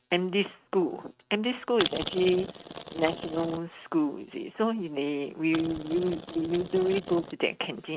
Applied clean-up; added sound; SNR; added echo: neural mask model RNNoise.